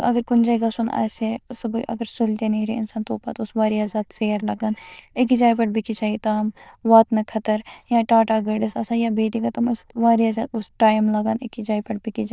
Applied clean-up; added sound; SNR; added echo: neural diffusion model UNIVERSE++.